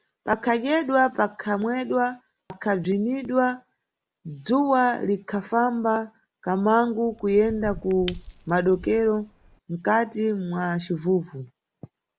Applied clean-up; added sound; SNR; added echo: none; Shatter / Crushing; 15 dB; none.